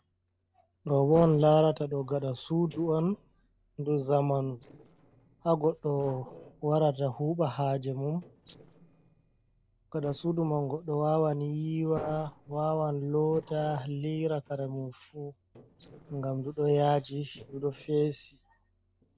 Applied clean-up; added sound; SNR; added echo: neural separator model SepFormer DNS4.